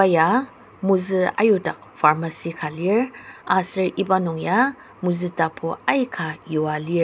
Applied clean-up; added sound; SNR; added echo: none; none; none; none.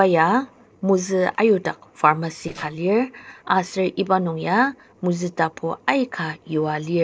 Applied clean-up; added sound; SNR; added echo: neural separator model SepFormer DNS4.